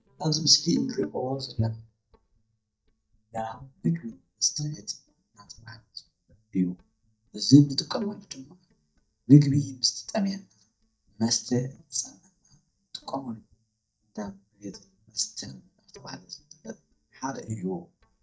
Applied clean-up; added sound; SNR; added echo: neural mask model DeepFilterNet 3.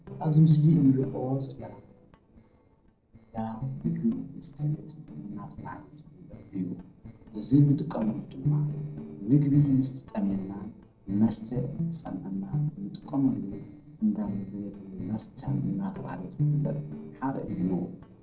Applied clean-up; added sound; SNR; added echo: neural separator model SepFormer DNS4.